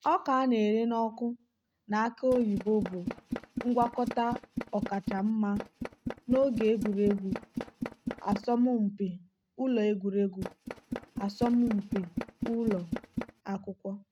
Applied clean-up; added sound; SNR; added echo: neural mask model RNNoise.